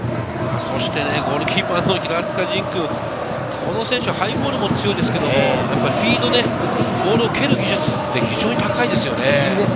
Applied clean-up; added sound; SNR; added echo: none; none; none; none.